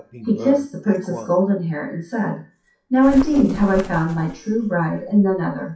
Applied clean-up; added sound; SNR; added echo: classical method WPE with log-MMSE.